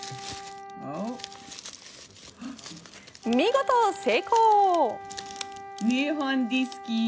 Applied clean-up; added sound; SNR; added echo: none; Wind instrument, woodwind instrument; 15 dB; none.